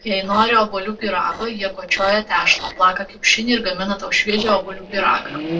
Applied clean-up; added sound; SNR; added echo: neural separator model SepFormer DNS4.